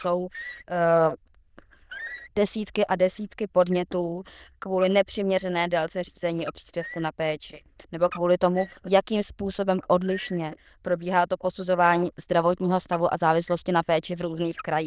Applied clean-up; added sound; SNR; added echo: neural diffusion model UNIVERSE++.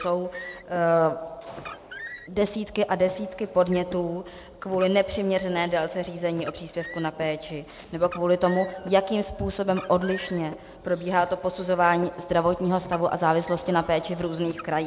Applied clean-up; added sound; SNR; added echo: none; Car; 19 dB; none.